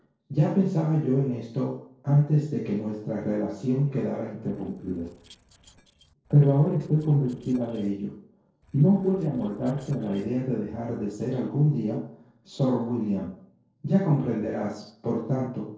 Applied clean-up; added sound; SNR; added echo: neural separator model SepFormer DNS4.